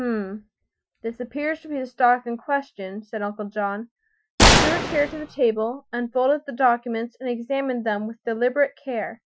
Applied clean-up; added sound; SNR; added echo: classical method Wiener filter.